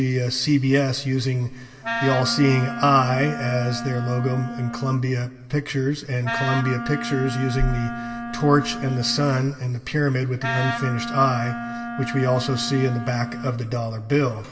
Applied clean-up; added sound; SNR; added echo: none; Wind instrument, woodwind instrument; 8 dB; reverberation time 2.2 s.